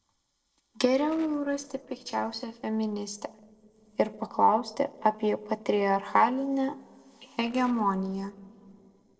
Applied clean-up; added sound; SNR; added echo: neural separator model SepFormer DNS4.